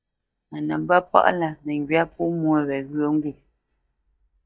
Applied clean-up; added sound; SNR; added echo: neural mask model DeepFilterNet 3.